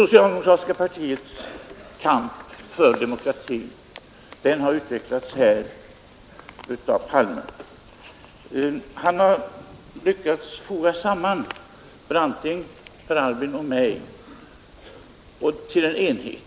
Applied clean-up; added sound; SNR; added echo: none; none; none; none.